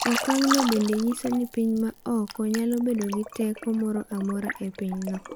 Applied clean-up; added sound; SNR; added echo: none; Liquid; 8 dB; none.